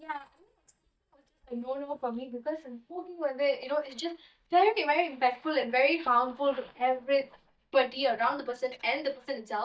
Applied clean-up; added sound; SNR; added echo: neural mask model DeepFilterNet 3.